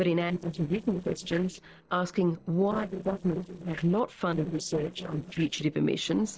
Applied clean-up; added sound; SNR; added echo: neural separator model SepFormer DNS4.